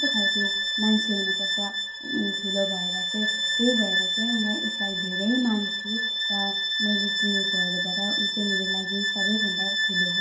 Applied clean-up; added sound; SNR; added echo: none; Bowed string instrument; -4 dB; reverberation time 0.5 s.